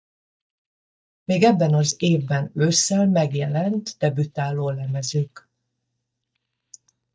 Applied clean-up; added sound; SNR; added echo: neural mask model DeepFilterNet 3.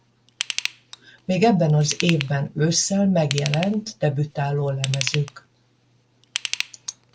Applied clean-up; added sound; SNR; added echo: none; Ratchet, pawl / Tools; 10 dB; none.